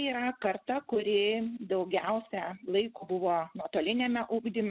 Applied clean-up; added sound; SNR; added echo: none; none; none; none.